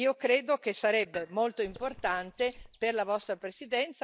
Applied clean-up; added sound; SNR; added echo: neural mask model DeepFilterNet 3.